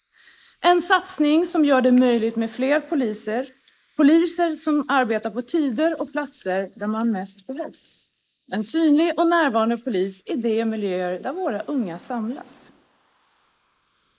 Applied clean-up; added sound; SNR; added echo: neural mask model Resemble Enhance denoiser.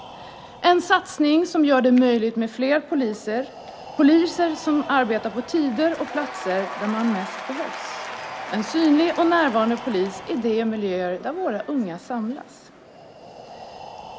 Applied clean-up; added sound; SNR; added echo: none; Breathing + Applause / Crowd / Cheering; 14 dB; none.